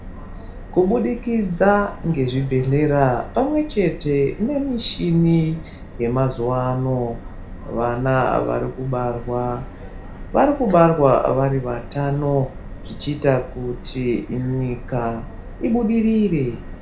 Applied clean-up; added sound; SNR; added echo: none; Subway, metro, underground; 13 dB; reverberation time 0.4 s.